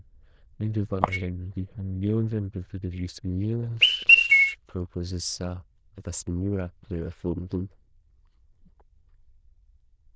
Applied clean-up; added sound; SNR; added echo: neural diffusion model UNIVERSE++.